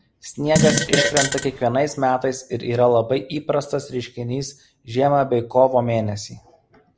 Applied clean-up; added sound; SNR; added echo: none; Fart; -1 dB; none.